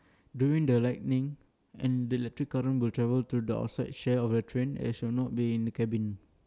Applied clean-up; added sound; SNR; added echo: none; none; none; none.